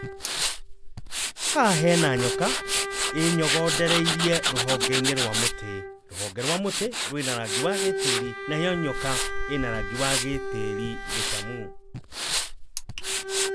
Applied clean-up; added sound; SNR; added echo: none; Tools + Bowed string instrument; -1 dB; none.